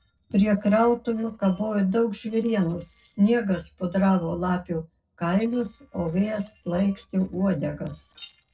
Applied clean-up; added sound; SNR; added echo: neural separator model SepFormer DNS4.